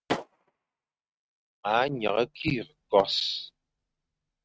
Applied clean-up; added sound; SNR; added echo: neural mask model RNNoise.